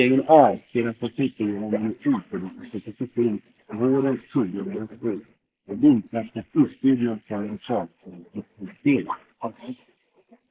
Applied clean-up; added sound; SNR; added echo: neural mask model Resemble Enhance denoiser.